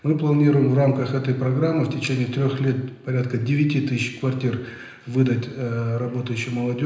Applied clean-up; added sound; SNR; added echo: none; none; none; reverberation time 0.9 s.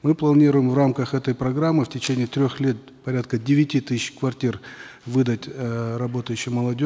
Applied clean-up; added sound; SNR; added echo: none; none; none; none.